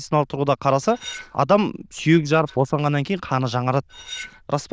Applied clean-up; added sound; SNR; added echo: neural diffusion model UNIVERSE++.